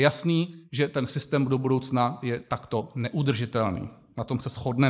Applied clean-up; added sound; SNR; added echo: neural mask model Resemble Enhance denoiser.